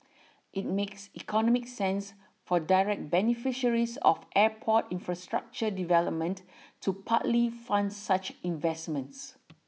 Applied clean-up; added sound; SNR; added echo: none; none; none; none.